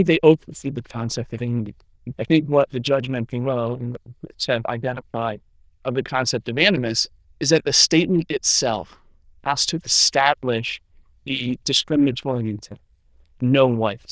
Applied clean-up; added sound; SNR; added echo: neural diffusion model UNIVERSE++.